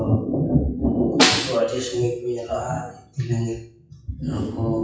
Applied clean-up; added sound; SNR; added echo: classical method WPE with log-MMSE.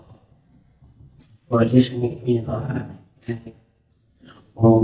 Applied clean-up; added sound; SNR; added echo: neural mask model DeepFilterNet 3.